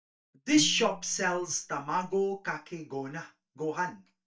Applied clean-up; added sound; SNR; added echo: neural mask model DeepFilterNet 3.